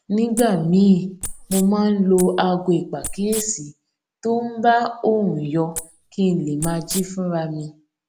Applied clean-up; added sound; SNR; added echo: none; Wild animals; 12 dB; none.